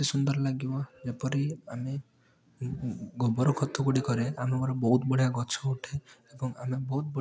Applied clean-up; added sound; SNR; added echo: none; none; none; none.